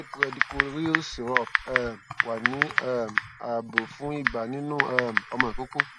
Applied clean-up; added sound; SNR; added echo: none; Typing; -3 dB; none.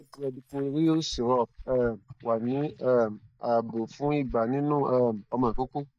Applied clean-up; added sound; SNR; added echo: neural mask model DeepFilterNet 3.